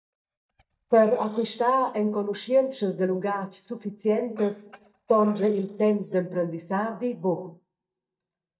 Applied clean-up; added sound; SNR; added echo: neural mask model DeepFilterNet 3.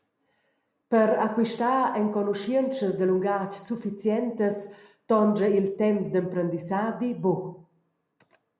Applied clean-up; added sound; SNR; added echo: none; none; none; none.